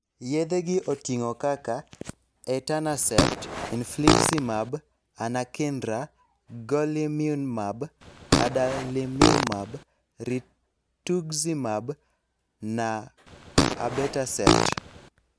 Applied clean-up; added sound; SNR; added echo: none; Fart; -4 dB; none.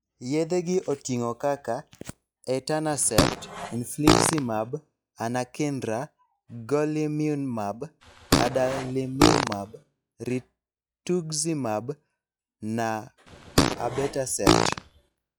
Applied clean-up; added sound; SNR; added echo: classical method log-MMSE.